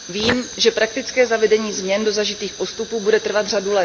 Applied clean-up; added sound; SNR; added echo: none; Fire; 13 dB; none.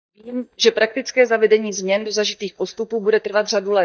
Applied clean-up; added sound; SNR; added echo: neural mask model DeepFilterNet 3.